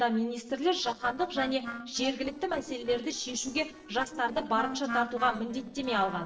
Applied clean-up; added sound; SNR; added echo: neural separator model SepFormer DNS4.